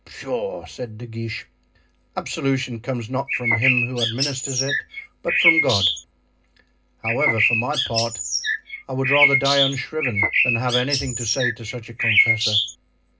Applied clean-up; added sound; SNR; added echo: none; Bird; -4 dB; reverberation time 0.2 s.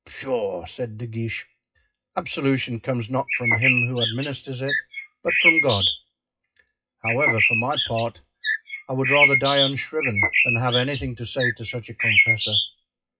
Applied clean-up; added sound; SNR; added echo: classical method WPE with log-MMSE.